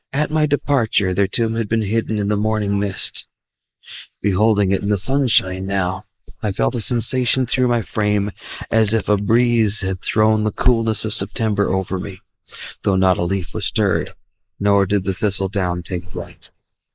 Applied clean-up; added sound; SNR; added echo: neural mask model Resemble Enhance denoiser.